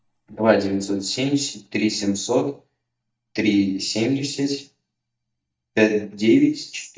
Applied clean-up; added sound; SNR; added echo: neural mask model DeepFilterNet 3.